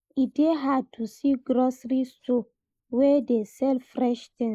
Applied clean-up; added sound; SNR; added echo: neural mask model Resemble Enhance denoiser.